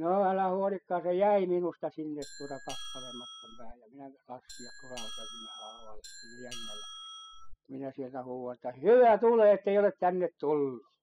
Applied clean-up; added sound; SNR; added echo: classical method spectral subtraction.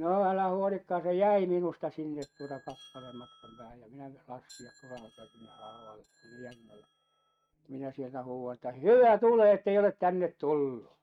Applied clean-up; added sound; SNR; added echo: neural mask model RNNoise.